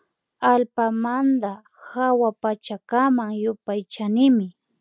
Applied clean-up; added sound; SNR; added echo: none; none; none; none.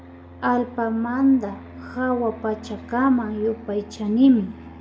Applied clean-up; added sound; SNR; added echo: none; Fixed-wing aircraft, airplane; 18 dB; reverberation time 0.7 s.